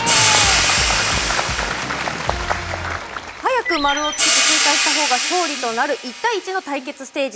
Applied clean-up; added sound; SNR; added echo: none; Hi-hat; -1 dB; none.